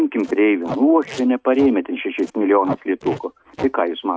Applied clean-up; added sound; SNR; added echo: neural mask model RNNoise.